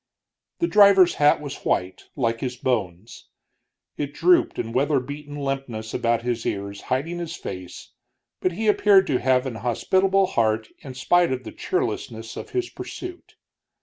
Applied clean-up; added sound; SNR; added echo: none; none; none; none.